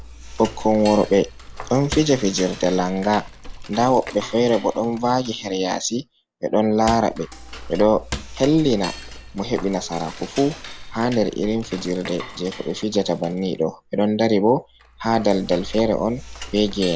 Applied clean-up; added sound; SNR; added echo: none; Cupboard open or close / Drawer open or close + Cutlery, silverware / Dishes, pots, and pans; 14 dB; none.